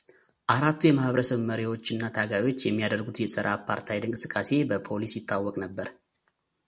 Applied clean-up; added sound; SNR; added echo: none; none; none; none.